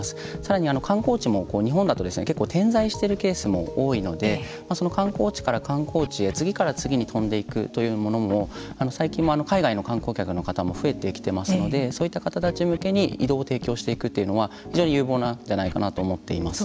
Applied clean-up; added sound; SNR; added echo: none; Scratching (performance technique); 16 dB; none.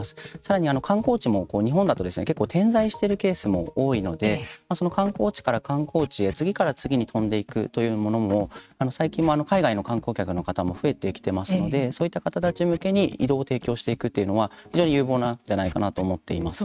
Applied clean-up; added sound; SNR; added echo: neural mask model RNNoise.